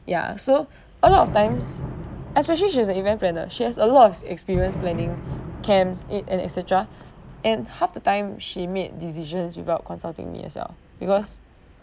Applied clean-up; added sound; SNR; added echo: none; Fireworks; 10 dB; none.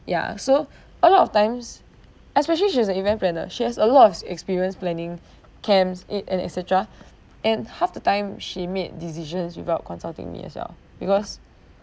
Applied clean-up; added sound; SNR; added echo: none; none; none; none.